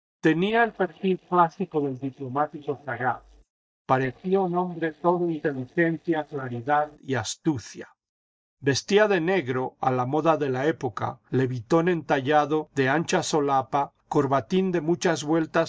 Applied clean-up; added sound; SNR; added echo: neural mask model DeepFilterNet 3.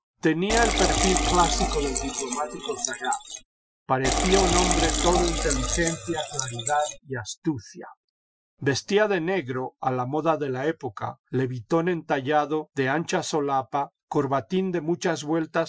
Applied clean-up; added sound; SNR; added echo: classical method Wiener filter.